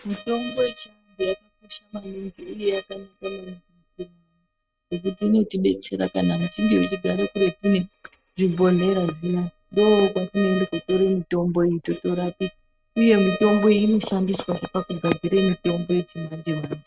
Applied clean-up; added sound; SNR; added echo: neural mask model RNNoise.